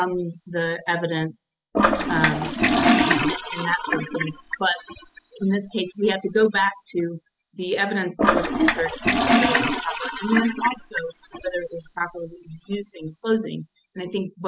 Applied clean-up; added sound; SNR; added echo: classical method spectral subtraction.